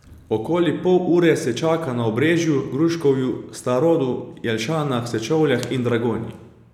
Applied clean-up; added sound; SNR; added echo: none; none; none; none.